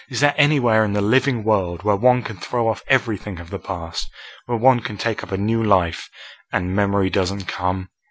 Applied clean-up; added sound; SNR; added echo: none; none; none; none.